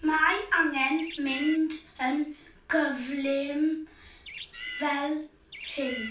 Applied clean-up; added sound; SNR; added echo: none; Bird; 10 dB; reverberation time 0.3 s.